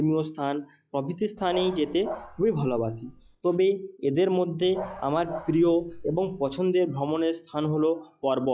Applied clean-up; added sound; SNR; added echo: classical method log-MMSE.